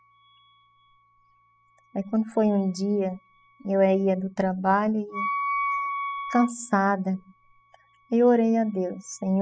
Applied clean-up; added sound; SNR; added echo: classical method spectral subtraction.